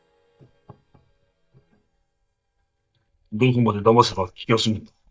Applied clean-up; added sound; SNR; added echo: neural mask model DeepFilterNet 3.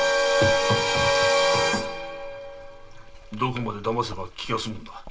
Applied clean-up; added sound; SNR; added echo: none; Writing; 17 dB; reverberation time 0.2 s.